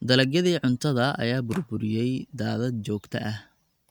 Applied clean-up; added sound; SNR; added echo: neural mask model RNNoise.